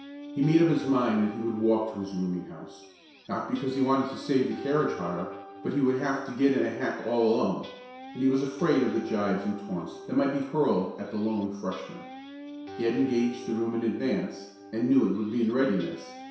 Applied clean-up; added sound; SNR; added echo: none; Guitar; 15 dB; reverberation time 0.7 s.